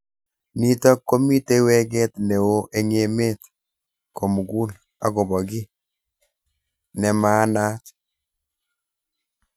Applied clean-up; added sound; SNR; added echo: none; none; none; none.